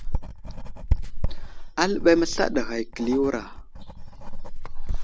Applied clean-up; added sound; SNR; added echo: none; Writing; -1 dB; none.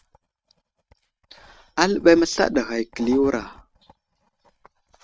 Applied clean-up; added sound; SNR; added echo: neural mask model RNNoise.